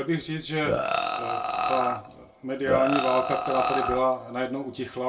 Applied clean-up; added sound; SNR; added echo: none; Burping, eructation; -1 dB; reverberation time 0.2 s.